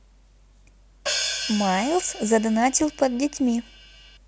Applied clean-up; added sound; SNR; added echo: none; Hi-hat; 8 dB; none.